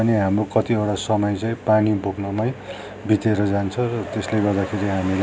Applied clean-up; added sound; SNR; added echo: none; none; none; none.